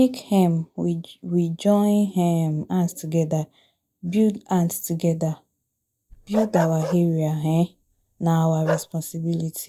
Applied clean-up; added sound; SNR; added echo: neural mask model DeepFilterNet 3.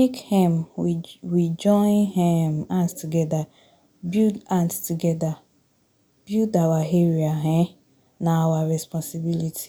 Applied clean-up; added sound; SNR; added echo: none; none; none; none.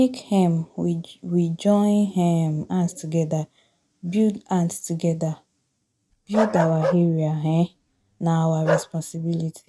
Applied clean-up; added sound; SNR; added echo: neural mask model RNNoise.